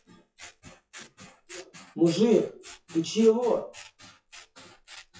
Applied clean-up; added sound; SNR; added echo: classical method WPE with log-MMSE.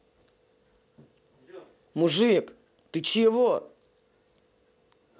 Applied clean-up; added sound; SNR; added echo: none; none; none; none.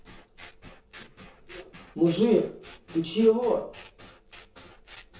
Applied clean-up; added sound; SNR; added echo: none; Scissors; 19 dB; reverberation time 0.6 s.